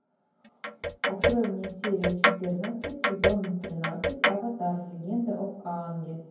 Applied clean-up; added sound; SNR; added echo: none; Clock; -3 dB; reverberation time 0.9 s.